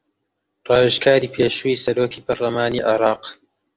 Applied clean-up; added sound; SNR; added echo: none; none; none; none.